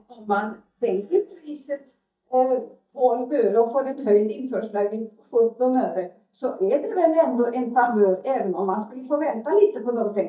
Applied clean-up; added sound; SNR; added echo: neural mask model DeepFilterNet 3.